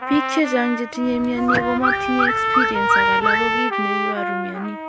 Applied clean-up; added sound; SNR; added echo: none; Trumpet + Alarm / Car; -3 dB; none.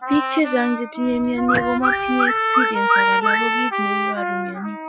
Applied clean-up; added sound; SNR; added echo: classical method Wiener filter.